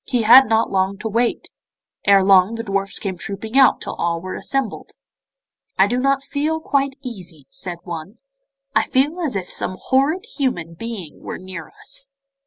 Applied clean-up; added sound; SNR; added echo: none; none; none; none.